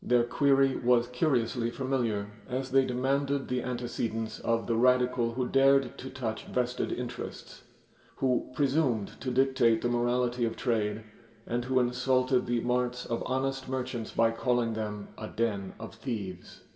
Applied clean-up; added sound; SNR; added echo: none; none; none; reverberation time 2.5 s.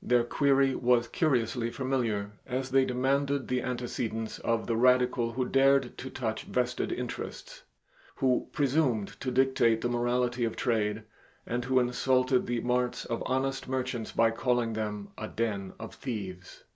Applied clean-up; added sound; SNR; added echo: none; none; none; none.